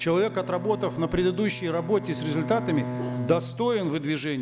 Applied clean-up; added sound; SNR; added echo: none; Bowed string instrument; 9 dB; none.